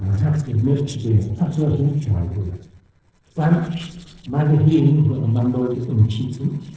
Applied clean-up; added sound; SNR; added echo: neural separator model SepFormer DNS4.